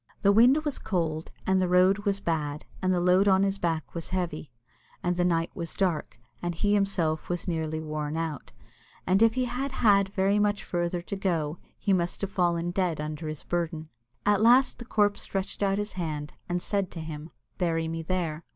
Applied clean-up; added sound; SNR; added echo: none; none; none; none.